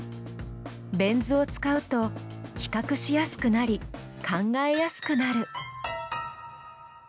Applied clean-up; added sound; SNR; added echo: none; none; none; none.